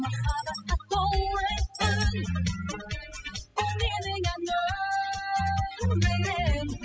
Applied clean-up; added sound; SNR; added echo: classical method spectral subtraction.